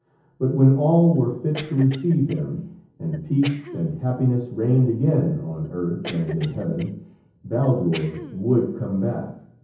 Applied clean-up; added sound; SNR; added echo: none; Cough; 18 dB; reverberation time 0.7 s.